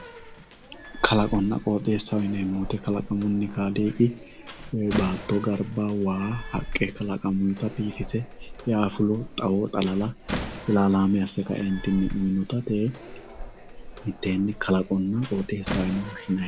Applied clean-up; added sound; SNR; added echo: none; Slam; 12 dB; none.